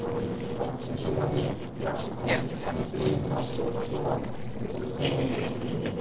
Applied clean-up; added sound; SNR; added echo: neural separator model SepFormer DNS4.